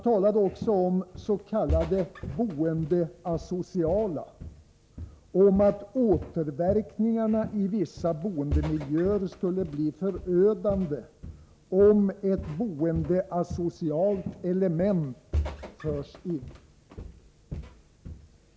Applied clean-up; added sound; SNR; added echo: none; Walk, footsteps; 12 dB; none.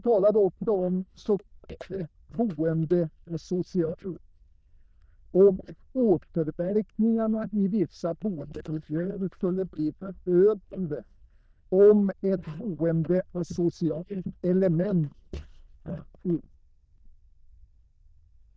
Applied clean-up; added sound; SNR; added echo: neural diffusion model UNIVERSE++.